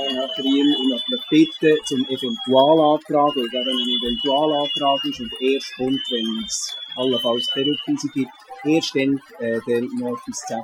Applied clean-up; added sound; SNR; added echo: classical method Wiener filter.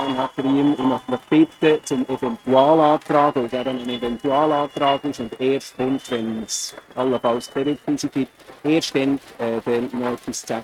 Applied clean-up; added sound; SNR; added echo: neural mask model RNNoise.